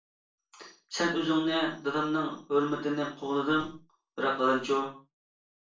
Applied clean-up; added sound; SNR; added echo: none; none; none; reverberation time 0.3 s.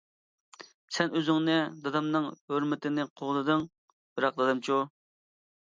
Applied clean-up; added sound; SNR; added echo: none; none; none; none.